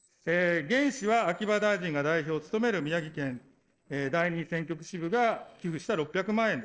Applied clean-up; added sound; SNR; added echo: neural separator model SepFormer DNS4.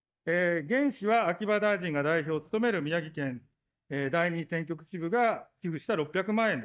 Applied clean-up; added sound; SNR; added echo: neural mask model DeepFilterNet 3.